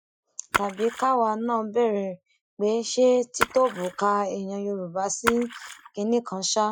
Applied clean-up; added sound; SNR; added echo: classical method Wiener filter.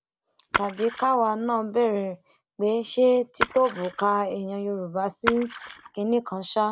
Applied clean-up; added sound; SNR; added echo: none; Splash, splatter; 9 dB; none.